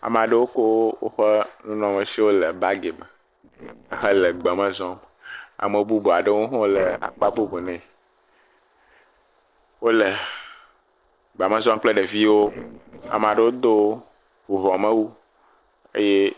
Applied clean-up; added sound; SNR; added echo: neural separator model SepFormer DNS4.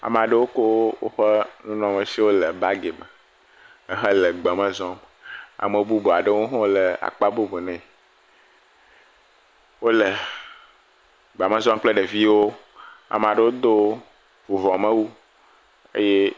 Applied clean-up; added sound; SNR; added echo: none; none; none; none.